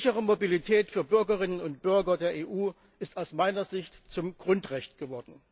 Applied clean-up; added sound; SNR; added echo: none; none; none; none.